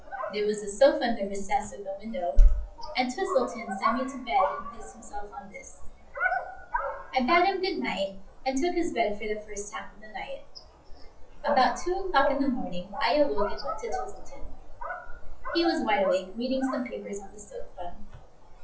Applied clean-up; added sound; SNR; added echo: classical method WPE with log-MMSE.